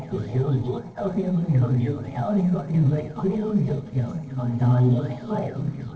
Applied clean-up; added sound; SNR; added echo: neural separator model SepFormer DNS4.